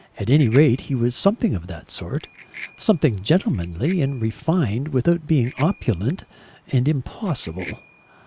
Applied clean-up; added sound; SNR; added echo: none; Bicycle bell; 16 dB; none.